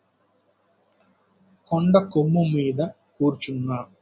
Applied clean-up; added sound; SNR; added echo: none; none; none; none.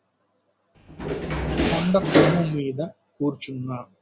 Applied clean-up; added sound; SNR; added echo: none; Door; -4 dB; none.